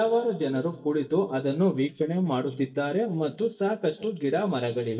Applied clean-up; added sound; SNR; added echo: neural mask model DeepFilterNet 3.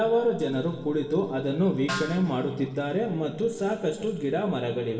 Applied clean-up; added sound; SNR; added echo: none; Snare drum; 13 dB; reverberation time 1.4 s.